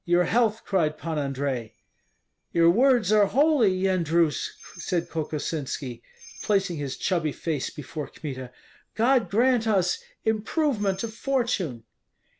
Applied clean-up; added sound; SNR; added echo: none; Bell; 20 dB; none.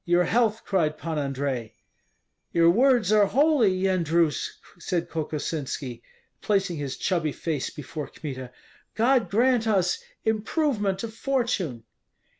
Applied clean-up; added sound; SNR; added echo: none; none; none; none.